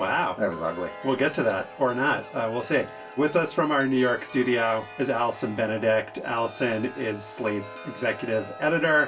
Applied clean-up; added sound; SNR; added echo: none; Chime; 16 dB; reverberation time 0.2 s.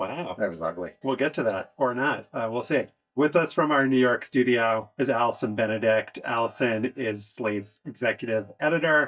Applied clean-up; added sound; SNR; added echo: neural mask model DeepFilterNet 3.